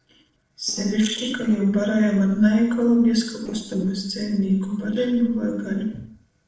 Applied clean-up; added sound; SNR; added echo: neural separator model SepFormer DNS4.